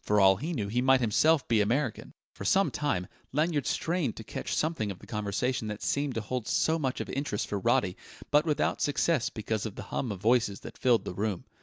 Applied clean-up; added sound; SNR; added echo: none; none; none; none.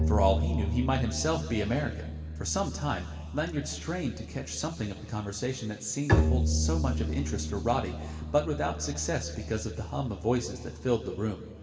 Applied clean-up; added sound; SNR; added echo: none; Bowed string instrument; 1 dB; reverberation time 2.0 s.